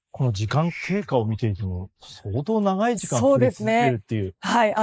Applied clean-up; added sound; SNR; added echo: neural mask model Resemble Enhance denoiser.